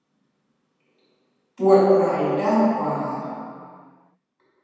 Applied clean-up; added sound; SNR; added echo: none; none; none; reverberation time 2.1 s.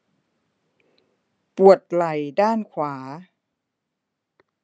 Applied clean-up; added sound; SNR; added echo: none; none; none; none.